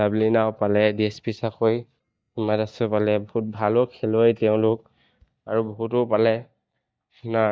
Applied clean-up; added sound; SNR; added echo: neural mask model DeepFilterNet 3.